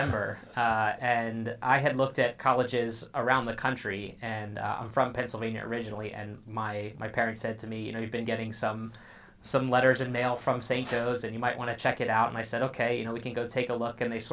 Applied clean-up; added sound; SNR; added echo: none; Cutlery, silverware; 18 dB; none.